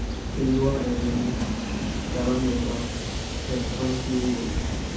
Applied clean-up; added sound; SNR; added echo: none; Train; 0 dB; reverberation time 0.6 s.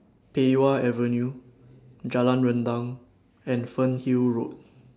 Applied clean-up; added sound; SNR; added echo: none; none; none; none.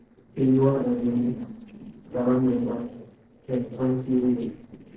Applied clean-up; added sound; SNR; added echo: neural separator model SepFormer DNS4.